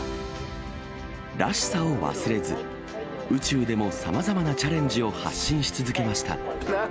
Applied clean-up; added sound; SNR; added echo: none; none; none; none.